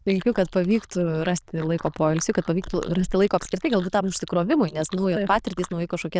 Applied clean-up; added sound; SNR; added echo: neural diffusion model UNIVERSE++.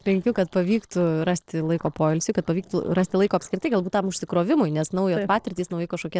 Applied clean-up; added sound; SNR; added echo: neural separator model SepFormer DNS4.